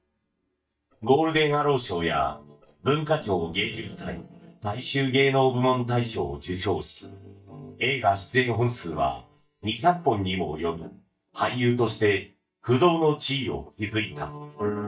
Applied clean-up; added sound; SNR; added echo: neural mask model DeepFilterNet 3.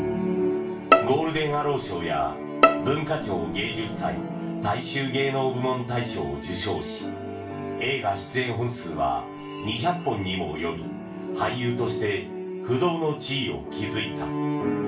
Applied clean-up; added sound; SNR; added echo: none; Bowed string instrument; -1 dB; reverberation time 0.3 s.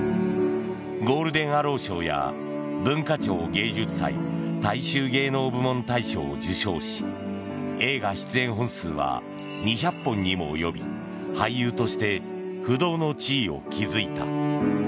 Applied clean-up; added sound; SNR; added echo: none; none; none; none.